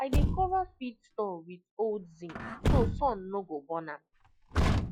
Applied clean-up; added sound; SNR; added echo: classical method log-MMSE.